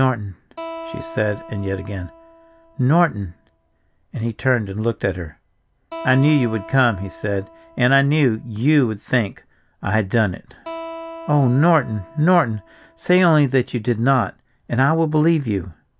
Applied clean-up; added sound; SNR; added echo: none; Acoustic guitar; 17 dB; none.